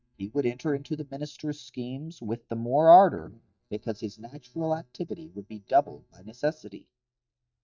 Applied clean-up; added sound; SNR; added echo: neural mask model DeepFilterNet 3.